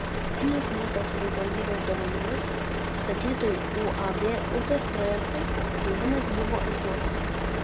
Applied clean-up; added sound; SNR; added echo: none; Truck; -3 dB; none.